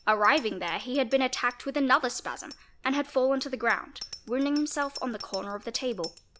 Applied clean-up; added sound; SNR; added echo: none; Bicycle bell; 19 dB; none.